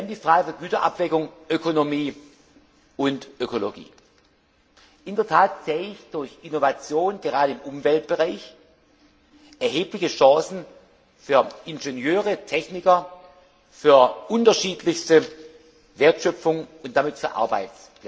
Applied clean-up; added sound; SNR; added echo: none; none; none; reverberation time 0.4 s.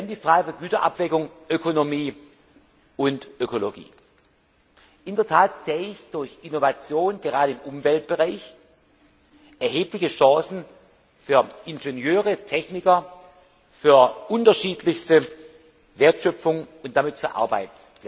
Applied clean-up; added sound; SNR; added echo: none; none; none; none.